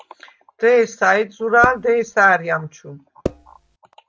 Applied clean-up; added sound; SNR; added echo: none; Percussion; 9 dB; none.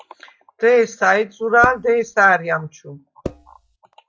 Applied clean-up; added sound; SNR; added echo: classical method log-MMSE.